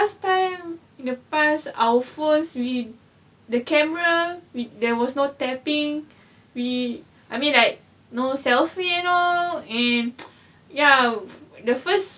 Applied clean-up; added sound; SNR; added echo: none; none; none; none.